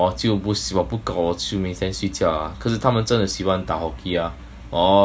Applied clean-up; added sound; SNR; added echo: none; none; none; none.